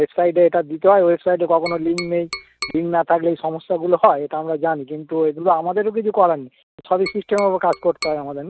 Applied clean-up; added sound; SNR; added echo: neural mask model RNNoise.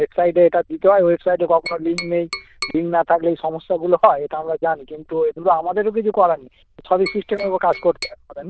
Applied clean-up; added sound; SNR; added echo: neural diffusion model UNIVERSE++.